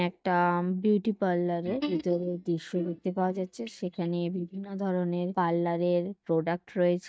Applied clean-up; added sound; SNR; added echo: neural mask model DeepFilterNet 3.